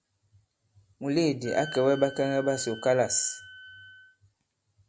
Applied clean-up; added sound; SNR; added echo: none; Wind instrument, woodwind instrument; 15 dB; none.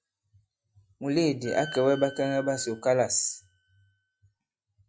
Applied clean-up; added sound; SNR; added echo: classical method log-MMSE.